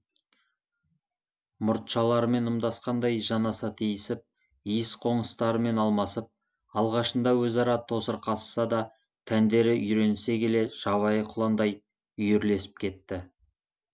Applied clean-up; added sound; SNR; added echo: none; none; none; none.